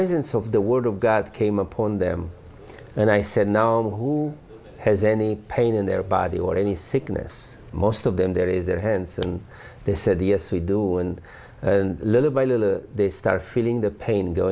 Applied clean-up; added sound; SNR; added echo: none; none; none; none.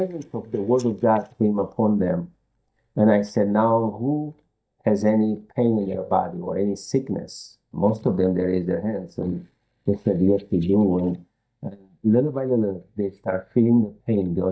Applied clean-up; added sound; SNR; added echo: neural mask model DeepFilterNet 3.